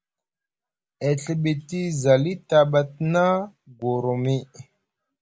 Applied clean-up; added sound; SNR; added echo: none; none; none; none.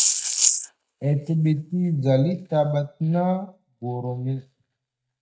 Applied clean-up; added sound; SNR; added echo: neural mask model DeepFilterNet 3.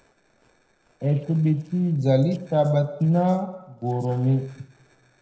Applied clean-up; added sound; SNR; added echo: neural separator model SepFormer DNS4.